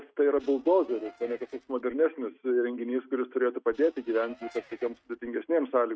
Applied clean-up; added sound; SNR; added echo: neural mask model RNNoise.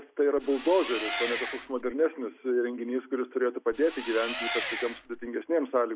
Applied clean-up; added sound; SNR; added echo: none; Engine; 5 dB; none.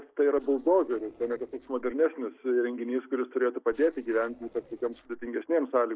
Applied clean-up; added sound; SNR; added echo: neural separator model SepFormer DNS4.